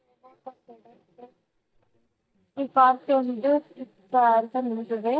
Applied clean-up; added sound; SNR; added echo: neural mask model DeepFilterNet 3.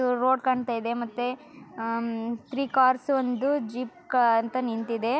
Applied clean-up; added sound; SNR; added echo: none; none; none; none.